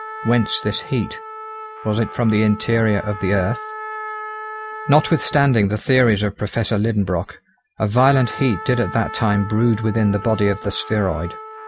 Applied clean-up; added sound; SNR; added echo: none; Trumpet; 14 dB; none.